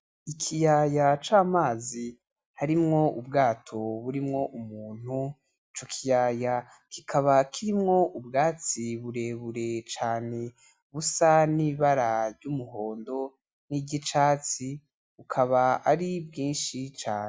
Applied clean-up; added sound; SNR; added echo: none; none; none; none.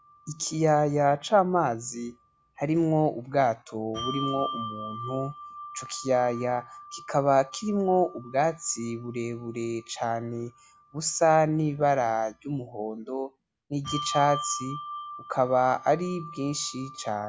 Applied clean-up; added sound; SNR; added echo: none; Bell; 14 dB; none.